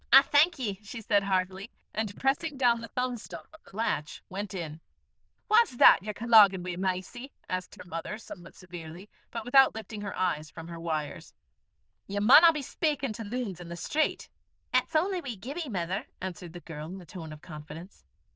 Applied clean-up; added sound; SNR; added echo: neural diffusion model UNIVERSE++.